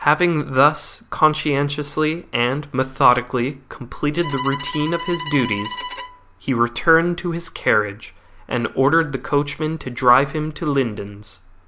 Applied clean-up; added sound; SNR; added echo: none; Bowed string instrument; 11 dB; none.